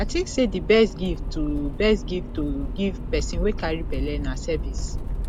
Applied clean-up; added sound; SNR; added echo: none; Accelerating, revving, vroom; 3 dB; none.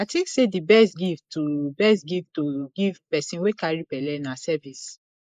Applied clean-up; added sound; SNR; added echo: neural mask model Resemble Enhance denoiser.